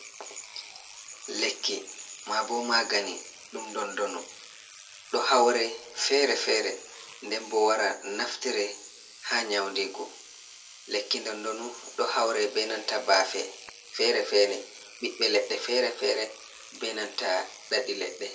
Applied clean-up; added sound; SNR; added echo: none; Engine / Domestic sounds, home sounds; 18 dB; reverberation time 0.2 s.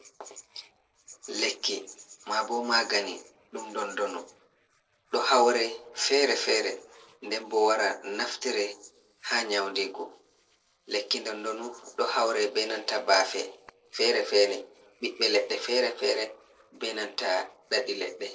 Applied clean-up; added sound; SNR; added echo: neural separator model SepFormer DNS4.